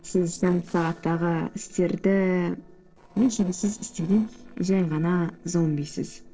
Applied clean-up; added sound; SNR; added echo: neural separator model SepFormer DNS4.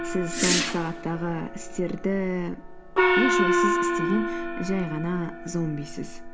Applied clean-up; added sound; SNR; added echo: none; Gong + Whoosh, swoosh, swish; -2 dB; none.